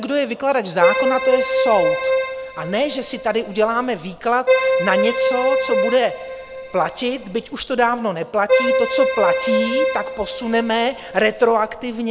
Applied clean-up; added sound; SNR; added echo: none; Keyboard (musical); 0 dB; none.